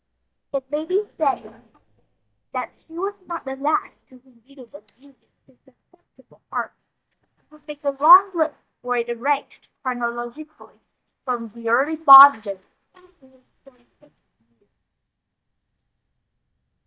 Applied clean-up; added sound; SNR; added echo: neural mask model DeepFilterNet 3.